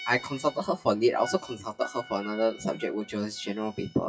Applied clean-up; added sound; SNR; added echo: classical method WPE with log-MMSE.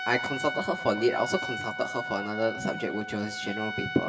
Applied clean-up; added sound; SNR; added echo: none; Trumpet; 6 dB; reverberation time 0.7 s.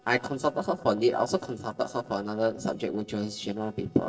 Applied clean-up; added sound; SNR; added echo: neural separator model SepFormer DNS4.